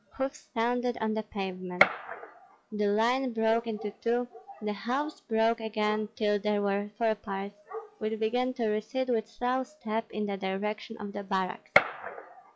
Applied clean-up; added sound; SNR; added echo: classical method log-MMSE.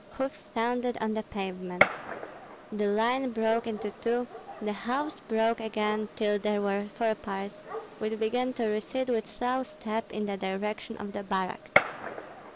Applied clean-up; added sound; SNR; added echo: none; Gunshot, gunfire; 7 dB; none.